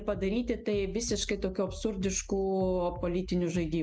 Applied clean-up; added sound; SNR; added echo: none; Bass drum; 12 dB; none.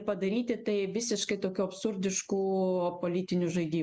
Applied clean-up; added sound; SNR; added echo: none; none; none; none.